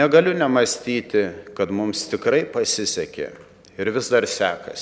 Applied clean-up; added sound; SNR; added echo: none; none; none; none.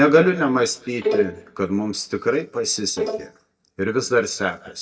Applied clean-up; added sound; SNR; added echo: neural mask model DeepFilterNet 3.